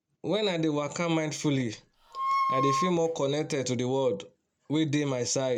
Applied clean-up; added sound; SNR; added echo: none; Wind instrument, woodwind instrument; 1 dB; none.